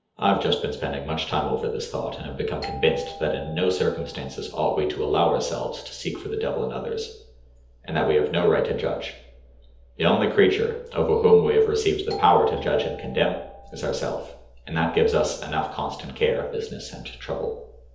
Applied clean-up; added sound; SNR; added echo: none; Doorbell; 16 dB; reverberation time 0.8 s.